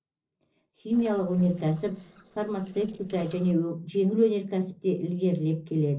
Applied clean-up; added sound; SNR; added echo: neural separator model SepFormer DNS4.